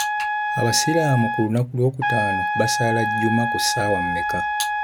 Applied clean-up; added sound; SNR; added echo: none; Trumpet; 1 dB; none.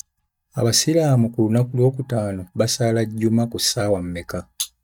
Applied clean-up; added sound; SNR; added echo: neural mask model DeepFilterNet 3.